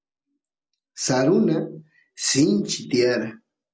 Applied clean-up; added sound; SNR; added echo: none; none; none; none.